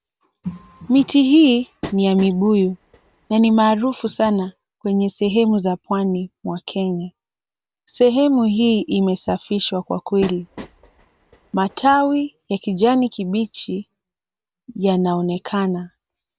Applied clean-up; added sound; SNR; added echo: none; Train; 18 dB; none.